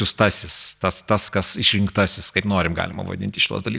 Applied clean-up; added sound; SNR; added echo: none; none; none; none.